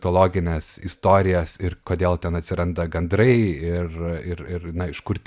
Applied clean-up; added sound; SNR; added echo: none; none; none; none.